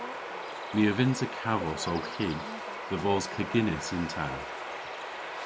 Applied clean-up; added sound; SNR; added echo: none; Bird vocalization, bird call, bird song; 6 dB; none.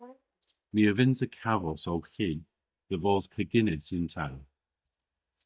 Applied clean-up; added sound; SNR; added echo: neural mask model DeepFilterNet 3.